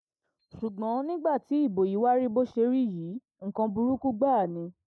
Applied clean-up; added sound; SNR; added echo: neural mask model DeepFilterNet 3.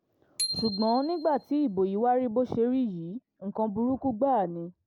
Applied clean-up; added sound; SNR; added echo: none; Bicycle bell; 12 dB; none.